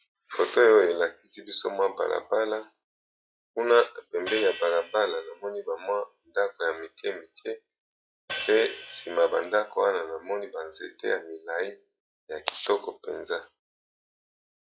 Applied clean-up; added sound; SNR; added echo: classical method log-MMSE.